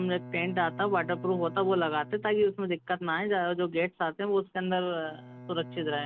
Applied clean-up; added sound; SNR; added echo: none; Bowed string instrument; 16 dB; none.